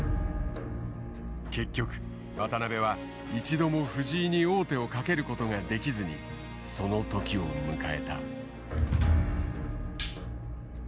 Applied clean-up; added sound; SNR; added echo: none; none; none; none.